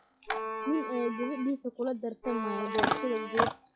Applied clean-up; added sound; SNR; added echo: classical method log-MMSE.